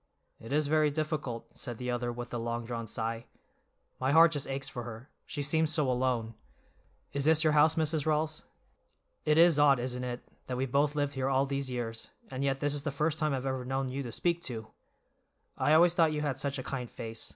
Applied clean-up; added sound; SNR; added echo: none; none; none; none.